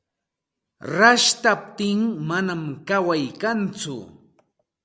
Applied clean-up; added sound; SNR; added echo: none; none; none; none.